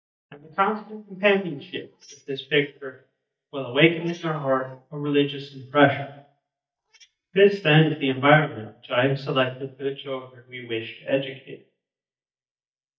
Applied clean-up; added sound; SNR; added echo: neural mask model DeepFilterNet 3.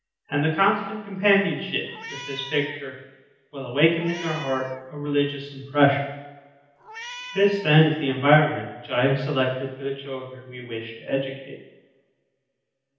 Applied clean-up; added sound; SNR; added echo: none; Meow; 14 dB; reverberation time 0.9 s.